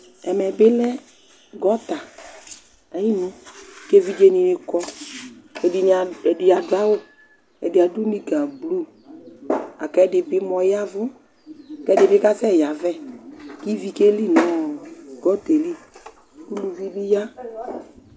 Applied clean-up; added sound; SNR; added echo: none; none; none; none.